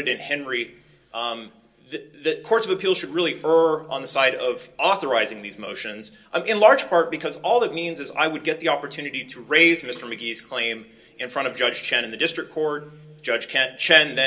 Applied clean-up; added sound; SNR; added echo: none; none; none; reverberation time 0.2 s.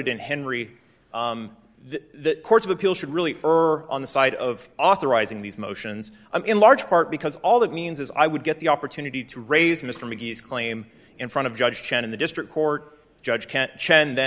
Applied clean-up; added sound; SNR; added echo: none; none; none; none.